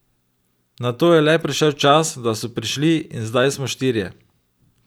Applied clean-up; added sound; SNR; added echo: none; none; none; none.